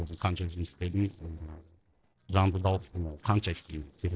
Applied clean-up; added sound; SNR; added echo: neural separator model SepFormer DNS4.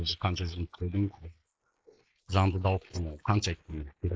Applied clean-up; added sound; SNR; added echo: neural mask model Resemble Enhance denoiser.